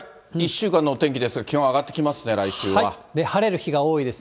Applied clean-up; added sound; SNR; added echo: none; none; none; none.